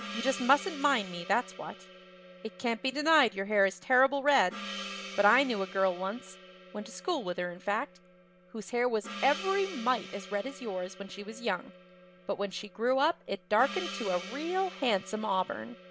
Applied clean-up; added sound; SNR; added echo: none; Gong; 14 dB; none.